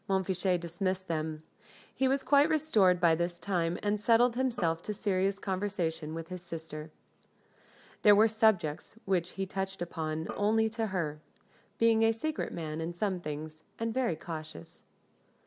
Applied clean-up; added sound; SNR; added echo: none; Drum; 17 dB; none.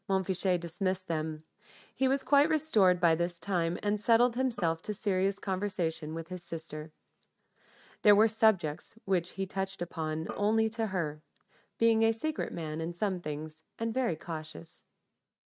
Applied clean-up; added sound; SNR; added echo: neural mask model RNNoise.